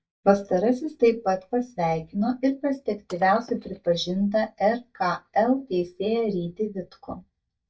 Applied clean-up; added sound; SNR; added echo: neural mask model DeepFilterNet 3.